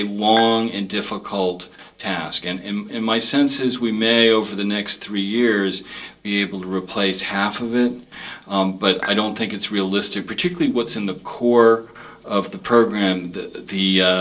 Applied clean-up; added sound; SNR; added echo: neural separator model SepFormer DNS4.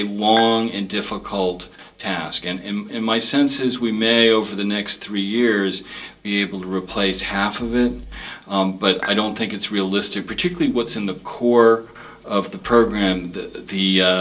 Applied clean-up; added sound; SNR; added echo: none; Dishes, pots, and pans / Chink, clink; 12 dB; reverberation time 0.2 s.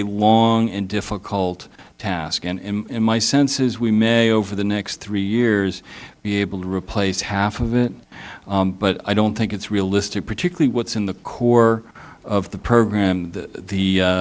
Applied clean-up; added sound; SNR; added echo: none; none; none; none.